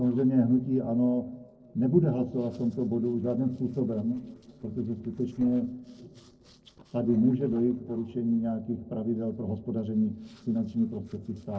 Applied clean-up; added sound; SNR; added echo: neural separator model SepFormer DNS4.